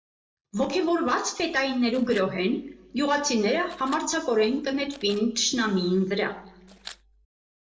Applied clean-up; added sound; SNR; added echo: neural separator model SepFormer DNS4.